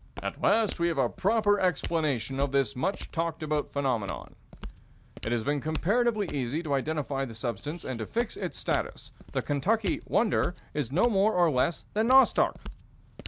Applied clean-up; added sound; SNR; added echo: none; Walk, footsteps; 14 dB; none.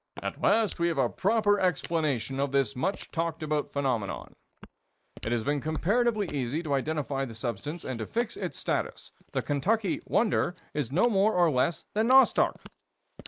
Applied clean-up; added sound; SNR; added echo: neural mask model Resemble Enhance denoiser.